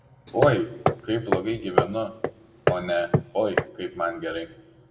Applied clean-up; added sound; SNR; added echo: none; Hammer; -1 dB; reverberation time 0.8 s.